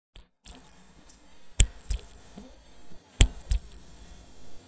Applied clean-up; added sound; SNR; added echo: neural mask model DeepFilterNet 3.